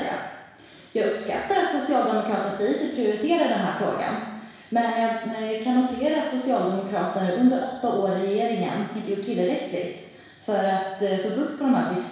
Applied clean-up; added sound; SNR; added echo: none; none; none; reverberation time 1.1 s.